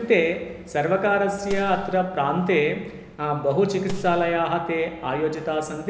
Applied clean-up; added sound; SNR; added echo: none; Gunshot, gunfire; 14 dB; none.